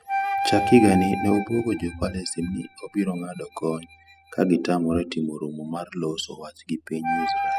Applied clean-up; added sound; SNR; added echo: classical method spectral subtraction.